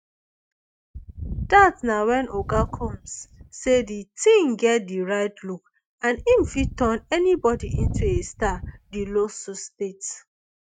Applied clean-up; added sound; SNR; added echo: neural mask model RNNoise.